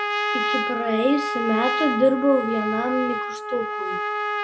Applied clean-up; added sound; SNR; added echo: none; Trumpet; 2 dB; none.